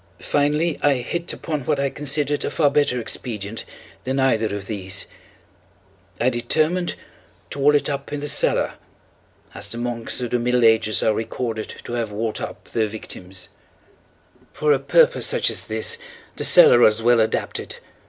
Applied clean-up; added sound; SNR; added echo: none; none; none; none.